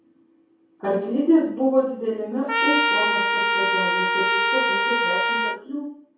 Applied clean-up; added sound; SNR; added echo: none; Trumpet; -3 dB; reverberation time 0.6 s.